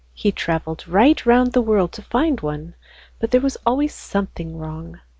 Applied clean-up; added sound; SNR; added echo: none; none; none; none.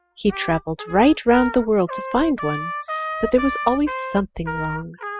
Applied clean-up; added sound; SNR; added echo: classical method spectral subtraction.